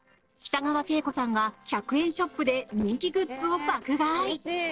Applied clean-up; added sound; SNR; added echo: neural separator model SepFormer DNS4.